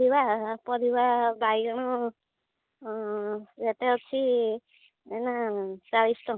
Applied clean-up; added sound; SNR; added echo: none; none; none; none.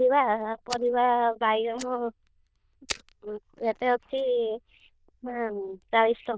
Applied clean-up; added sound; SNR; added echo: neural diffusion model UNIVERSE++.